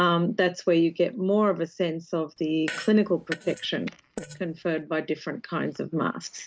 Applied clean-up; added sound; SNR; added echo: neural mask model RNNoise.